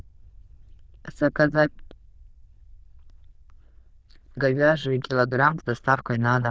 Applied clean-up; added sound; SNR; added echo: neural diffusion model UNIVERSE++.